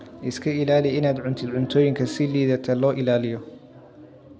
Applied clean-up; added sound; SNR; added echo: none; none; none; none.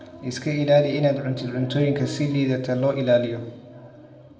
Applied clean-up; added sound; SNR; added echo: none; none; none; reverberation time 0.9 s.